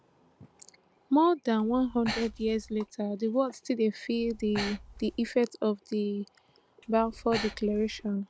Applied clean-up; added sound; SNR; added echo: none; Breathing; 12 dB; none.